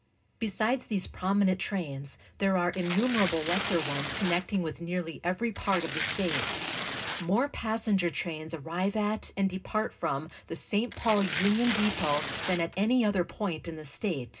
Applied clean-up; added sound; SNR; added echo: none; Tearing; 3 dB; reverberation time 0.2 s.